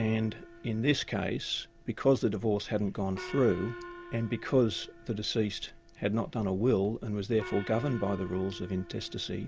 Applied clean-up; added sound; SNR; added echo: none; Gong; 17 dB; none.